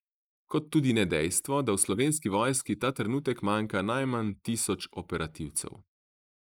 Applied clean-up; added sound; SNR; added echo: neural mask model Resemble Enhance denoiser.